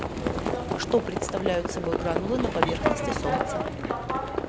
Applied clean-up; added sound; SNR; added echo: none; Livestock, farm animals, working animals; -3 dB; none.